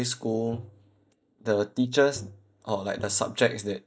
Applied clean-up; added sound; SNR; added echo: neural mask model DeepFilterNet 3.